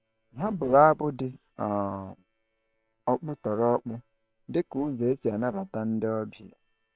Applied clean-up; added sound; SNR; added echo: neural separator model SepFormer WHAM!.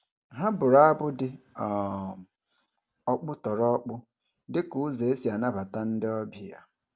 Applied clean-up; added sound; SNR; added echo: none; none; none; none.